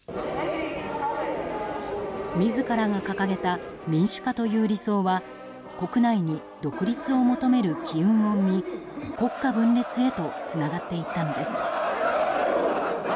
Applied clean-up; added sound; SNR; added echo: none; none; none; none.